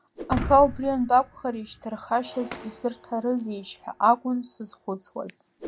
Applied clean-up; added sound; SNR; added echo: none; Shatter; 13 dB; none.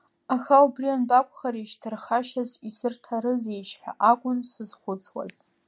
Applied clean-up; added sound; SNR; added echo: none; none; none; none.